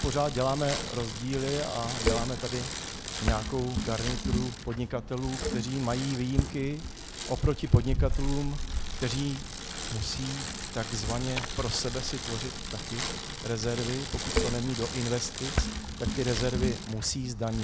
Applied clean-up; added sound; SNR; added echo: none; Bicycle; 2 dB; none.